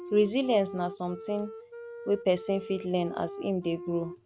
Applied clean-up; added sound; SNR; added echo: none; Wind instrument, woodwind instrument; 13 dB; none.